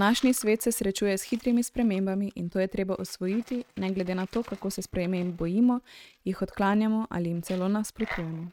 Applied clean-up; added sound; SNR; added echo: neural mask model RNNoise.